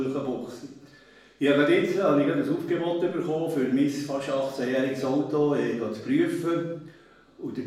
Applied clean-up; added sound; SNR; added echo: none; none; none; reverberation time 0.7 s.